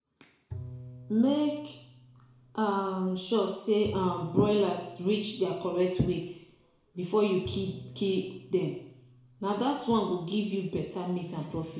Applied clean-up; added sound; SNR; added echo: none; Bowed string instrument; 17 dB; reverberation time 0.6 s.